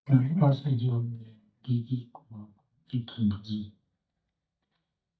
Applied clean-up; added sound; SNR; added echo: neural mask model DeepFilterNet 3.